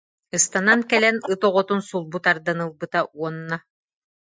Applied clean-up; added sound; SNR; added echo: classical method Wiener filter.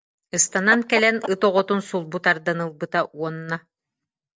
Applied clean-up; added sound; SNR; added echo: neural separator model SepFormer DNS4.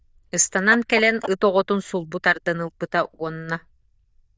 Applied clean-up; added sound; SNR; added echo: neural diffusion model UNIVERSE++.